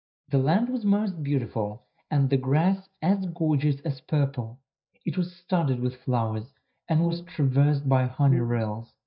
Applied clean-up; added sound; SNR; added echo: neural mask model DeepFilterNet 3.